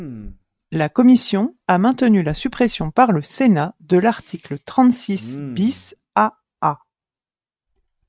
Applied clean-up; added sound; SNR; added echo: neural mask model RNNoise.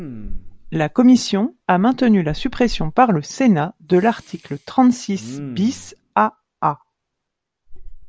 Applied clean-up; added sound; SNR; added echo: none; Respiratory sounds; 14 dB; none.